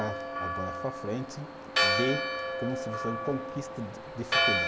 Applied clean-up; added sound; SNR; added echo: none; Church bell; -4 dB; none.